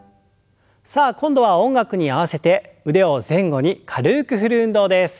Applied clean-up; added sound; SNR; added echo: none; none; none; none.